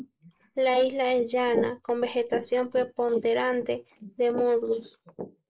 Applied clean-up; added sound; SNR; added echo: neural mask model Resemble Enhance denoiser.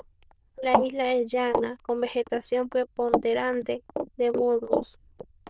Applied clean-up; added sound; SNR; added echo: neural diffusion model UNIVERSE++.